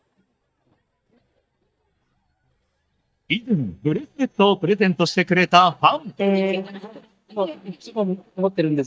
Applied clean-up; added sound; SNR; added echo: neural mask model DeepFilterNet 3.